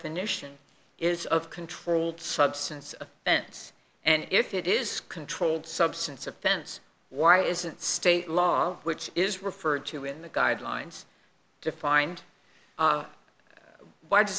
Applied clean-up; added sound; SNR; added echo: none; none; none; none.